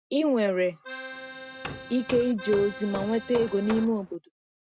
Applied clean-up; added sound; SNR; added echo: none; Hammer + Accordion; 11 dB; none.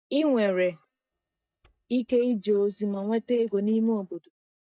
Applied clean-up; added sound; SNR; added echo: neural mask model DeepFilterNet 3.